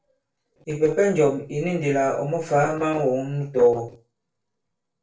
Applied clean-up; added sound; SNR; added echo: neural separator model SepFormer DNS4.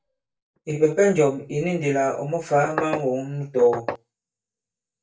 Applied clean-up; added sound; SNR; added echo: neural mask model DeepFilterNet 3.